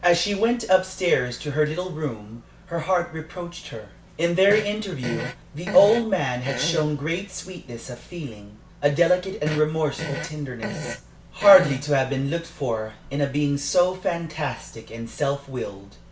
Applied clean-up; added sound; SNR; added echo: none; Fart; 11 dB; none.